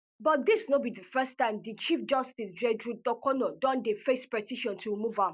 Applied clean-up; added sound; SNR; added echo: neural mask model Resemble Enhance denoiser.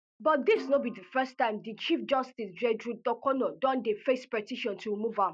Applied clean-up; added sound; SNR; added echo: neural mask model RNNoise.